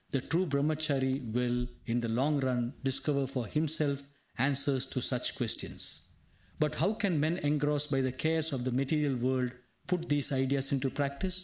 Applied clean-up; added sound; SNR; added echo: neural mask model Resemble Enhance denoiser.